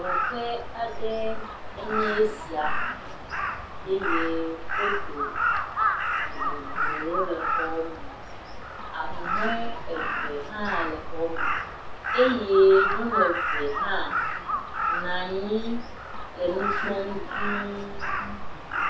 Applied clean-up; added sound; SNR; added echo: none; Crow; 2 dB; reverberation time 0.3 s.